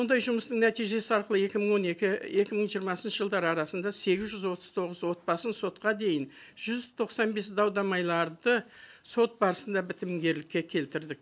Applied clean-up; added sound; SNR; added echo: none; none; none; none.